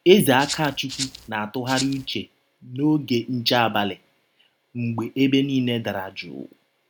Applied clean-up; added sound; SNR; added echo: none; Rattle (instrument); 10 dB; none.